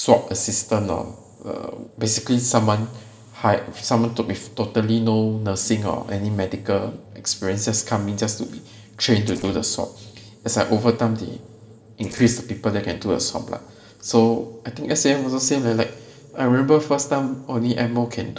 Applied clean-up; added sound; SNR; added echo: neural separator model SepFormer DNS4.